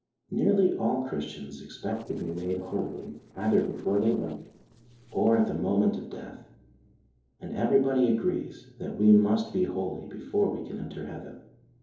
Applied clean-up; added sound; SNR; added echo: neural separator model SepFormer DNS4.